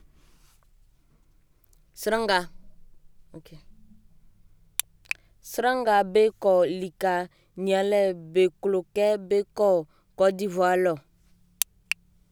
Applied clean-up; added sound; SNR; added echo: none; none; none; none.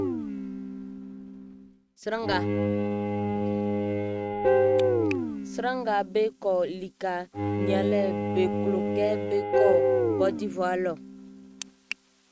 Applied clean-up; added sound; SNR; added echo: neural mask model RNNoise.